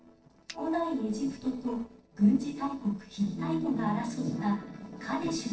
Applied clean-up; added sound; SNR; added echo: neural separator model SepFormer DNS4.